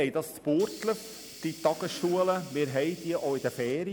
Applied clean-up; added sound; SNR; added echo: none; Hiss; 18 dB; none.